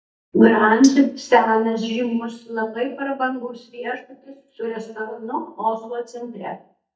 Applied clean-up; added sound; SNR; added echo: neural mask model DeepFilterNet 3.